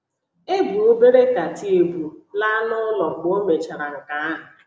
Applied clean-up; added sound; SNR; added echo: none; none; none; none.